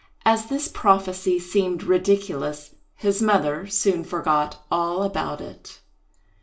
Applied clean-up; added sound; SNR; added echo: none; none; none; reverberation time 0.2 s.